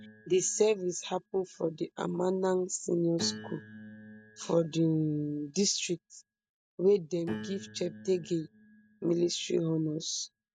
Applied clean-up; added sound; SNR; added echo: neural mask model RNNoise.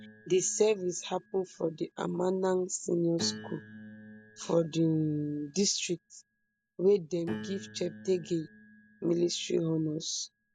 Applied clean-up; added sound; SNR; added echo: none; Piano; 17 dB; none.